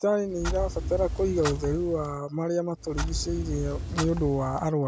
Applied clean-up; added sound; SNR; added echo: none; Clock; 5 dB; none.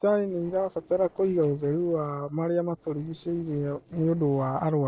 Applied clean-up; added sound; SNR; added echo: neural separator model SepFormer DNS4.